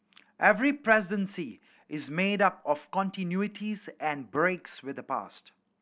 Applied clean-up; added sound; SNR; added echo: none; none; none; none.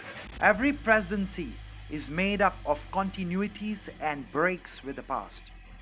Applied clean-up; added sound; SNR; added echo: none; Engine starting / Car; 15 dB; none.